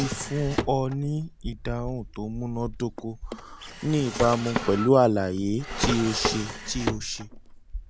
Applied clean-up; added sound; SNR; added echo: none; Drawer open or close; 7 dB; none.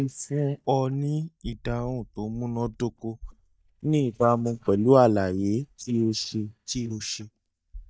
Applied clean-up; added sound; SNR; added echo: neural mask model DeepFilterNet 3.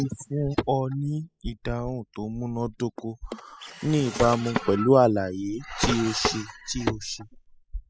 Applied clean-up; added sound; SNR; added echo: classical method spectral subtraction.